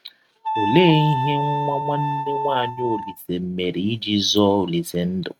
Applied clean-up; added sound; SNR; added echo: neural mask model RNNoise.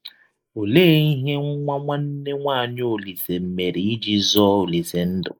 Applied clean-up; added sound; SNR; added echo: neural mask model Resemble Enhance denoiser.